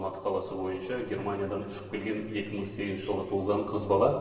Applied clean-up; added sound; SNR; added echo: none; none; none; reverberation time 2.3 s.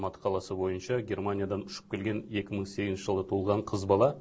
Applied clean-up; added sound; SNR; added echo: none; none; none; none.